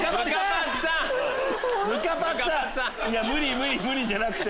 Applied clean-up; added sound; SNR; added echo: none; Crackle; 14 dB; none.